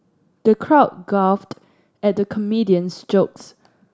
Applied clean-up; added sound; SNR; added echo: none; none; none; none.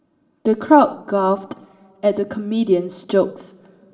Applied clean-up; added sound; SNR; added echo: none; none; none; reverberation time 1.6 s.